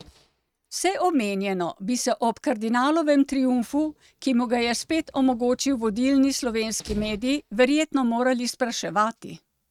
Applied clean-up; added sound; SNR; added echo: neural mask model RNNoise.